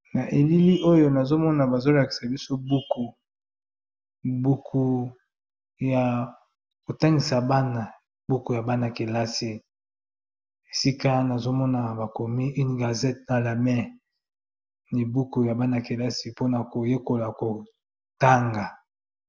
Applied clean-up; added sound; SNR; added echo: none; none; none; none.